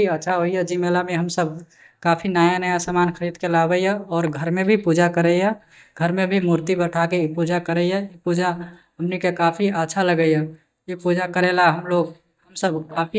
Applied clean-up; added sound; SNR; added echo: neural mask model DeepFilterNet 3.